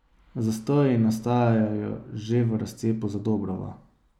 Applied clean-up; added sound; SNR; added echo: none; none; none; none.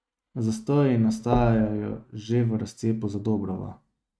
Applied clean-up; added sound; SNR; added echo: neural mask model RNNoise.